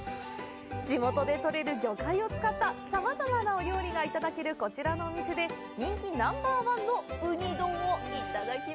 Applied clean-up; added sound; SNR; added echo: none; none; none; none.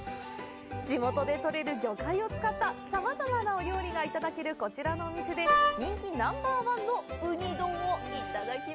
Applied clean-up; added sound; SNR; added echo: none; Wind instrument, woodwind instrument; -5 dB; none.